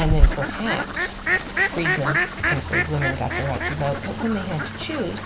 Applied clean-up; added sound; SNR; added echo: none; Fowl; -3 dB; reverberation time 3.0 s.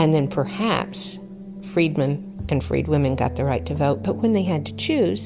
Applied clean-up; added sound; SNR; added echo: none; none; none; none.